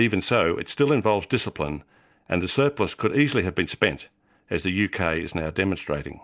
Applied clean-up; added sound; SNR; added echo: none; none; none; none.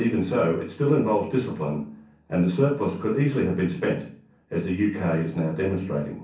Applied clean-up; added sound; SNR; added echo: none; none; none; reverberation time 0.6 s.